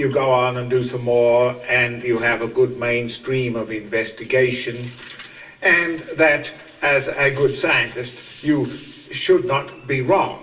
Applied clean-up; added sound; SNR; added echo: none; none; none; reverberation time 0.2 s.